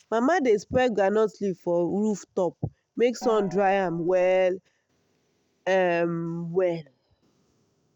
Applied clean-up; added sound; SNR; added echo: none; Gong; 14 dB; none.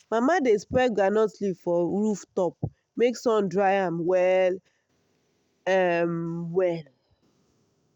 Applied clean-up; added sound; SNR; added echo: none; none; none; none.